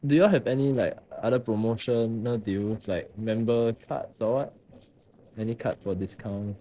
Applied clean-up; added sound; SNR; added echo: neural separator model SepFormer DNS4.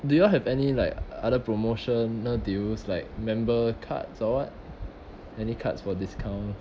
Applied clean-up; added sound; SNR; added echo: none; none; none; none.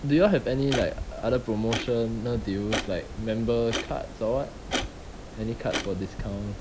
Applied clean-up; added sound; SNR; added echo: none; Clock; 9 dB; none.